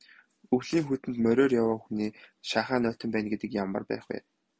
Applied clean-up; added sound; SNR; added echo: none; none; none; none.